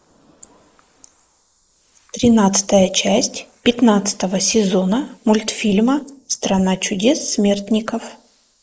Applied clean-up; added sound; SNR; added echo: neural mask model Resemble Enhance denoiser.